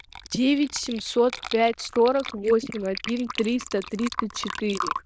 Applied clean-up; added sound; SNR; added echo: neural diffusion model UNIVERSE++.